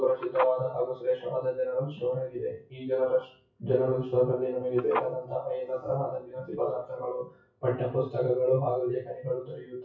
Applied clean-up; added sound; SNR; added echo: classical method WPE with log-MMSE.